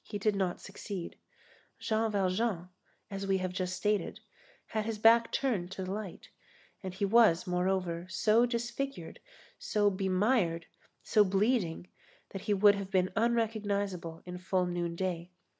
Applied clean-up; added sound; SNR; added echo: none; none; none; none.